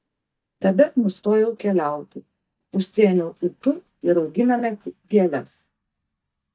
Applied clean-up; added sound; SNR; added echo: neural mask model DeepFilterNet 3.